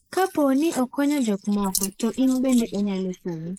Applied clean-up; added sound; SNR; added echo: neural mask model Resemble Enhance denoiser.